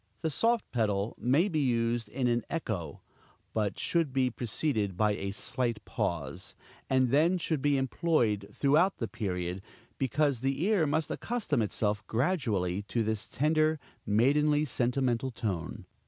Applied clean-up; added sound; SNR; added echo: none; none; none; none.